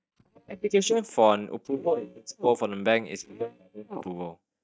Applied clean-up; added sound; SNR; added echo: neural mask model DeepFilterNet 3.